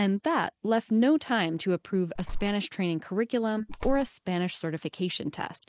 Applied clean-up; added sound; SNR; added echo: neural mask model Resemble Enhance denoiser.